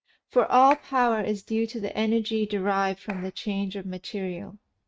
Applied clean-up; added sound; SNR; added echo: neural mask model RNNoise.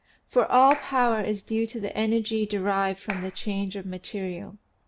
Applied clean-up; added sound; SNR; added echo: none; Clapping; 12 dB; none.